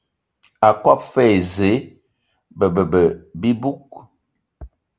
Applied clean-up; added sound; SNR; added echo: none; none; none; none.